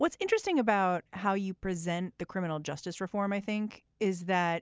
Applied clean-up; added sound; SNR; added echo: none; none; none; none.